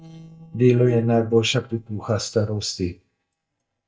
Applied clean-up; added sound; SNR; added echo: neural mask model DeepFilterNet 3.